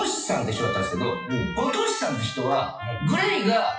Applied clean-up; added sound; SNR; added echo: classical method WPE with log-MMSE.